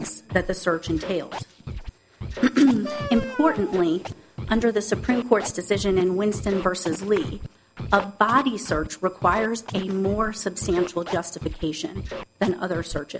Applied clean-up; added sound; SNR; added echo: none; Wind instrument, woodwind instrument + Scratching (performance technique); 11 dB; none.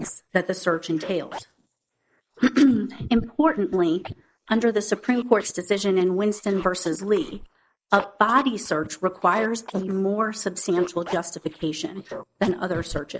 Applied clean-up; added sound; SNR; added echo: neural mask model Resemble Enhance denoiser.